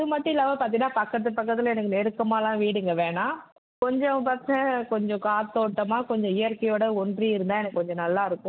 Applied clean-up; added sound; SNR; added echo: none; none; none; none.